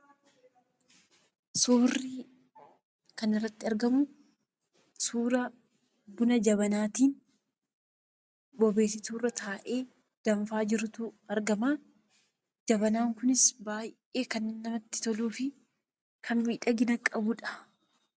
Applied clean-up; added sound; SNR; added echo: none; none; none; none.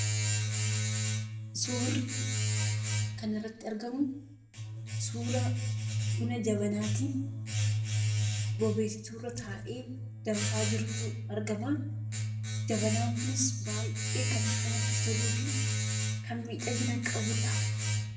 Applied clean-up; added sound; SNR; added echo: none; Domestic sounds, home sounds; -5 dB; reverberation time 0.7 s.